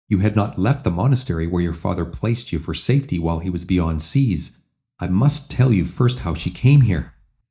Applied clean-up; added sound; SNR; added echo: neural mask model DeepFilterNet 3.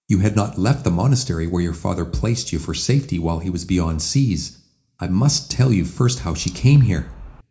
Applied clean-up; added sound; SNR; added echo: none; Wind; 18 dB; reverberation time 0.4 s.